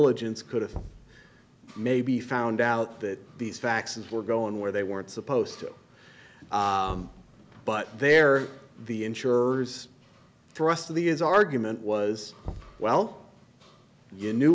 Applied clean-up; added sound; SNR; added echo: none; Knock; 18 dB; none.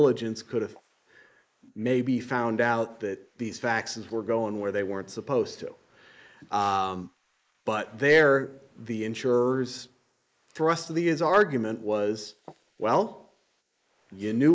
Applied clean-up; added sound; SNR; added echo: neural mask model Resemble Enhance denoiser.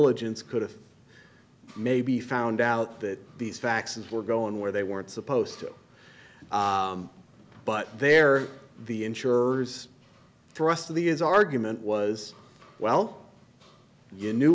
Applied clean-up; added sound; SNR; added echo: none; none; none; none.